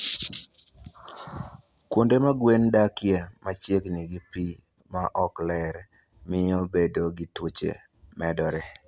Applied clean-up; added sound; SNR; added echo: none; none; none; none.